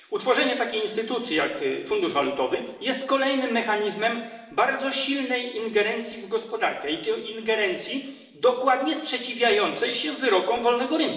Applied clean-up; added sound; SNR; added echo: none; none; none; reverberation time 1.1 s.